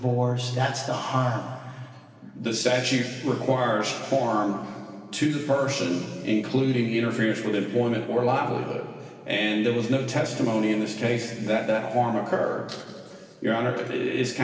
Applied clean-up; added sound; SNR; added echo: none; none; none; reverberation time 2.3 s.